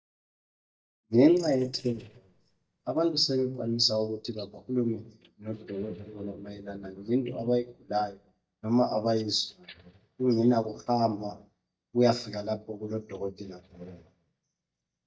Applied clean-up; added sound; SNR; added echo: neural mask model DeepFilterNet 3.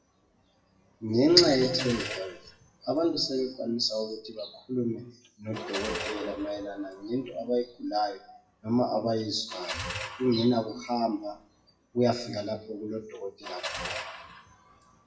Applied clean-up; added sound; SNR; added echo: classical method WPE with log-MMSE.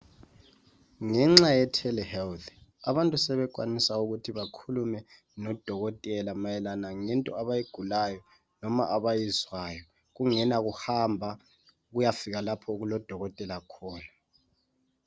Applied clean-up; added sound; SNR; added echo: none; none; none; none.